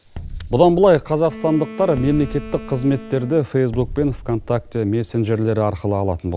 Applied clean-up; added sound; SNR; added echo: none; Bass drum + Wind instrument, woodwind instrument; 14 dB; none.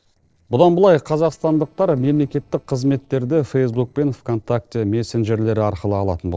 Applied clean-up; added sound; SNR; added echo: neural separator model SepFormer DNS4.